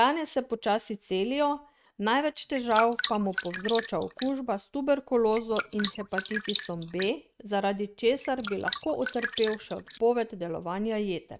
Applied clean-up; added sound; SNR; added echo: neural mask model RNNoise.